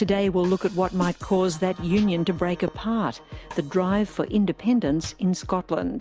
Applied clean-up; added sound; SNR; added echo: none; none; none; none.